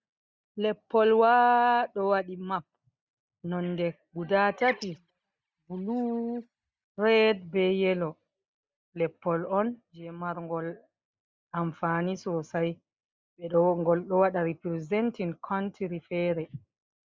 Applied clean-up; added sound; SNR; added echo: neural mask model DeepFilterNet 3.